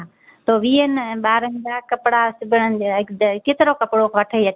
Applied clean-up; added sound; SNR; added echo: none; none; none; none.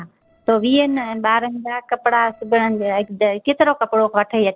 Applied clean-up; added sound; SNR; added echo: neural separator model SepFormer DNS4.